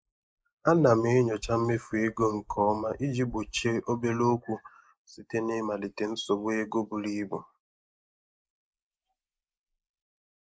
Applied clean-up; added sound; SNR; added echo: neural mask model Resemble Enhance denoiser.